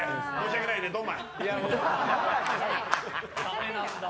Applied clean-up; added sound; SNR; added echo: none; none; none; none.